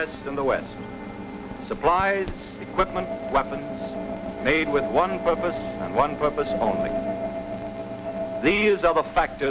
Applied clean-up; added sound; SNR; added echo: none; none; none; none.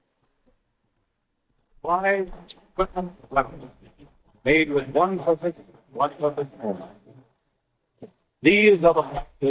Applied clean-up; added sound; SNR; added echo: neural mask model DeepFilterNet 3.